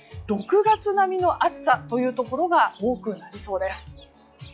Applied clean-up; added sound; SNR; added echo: classical method log-MMSE.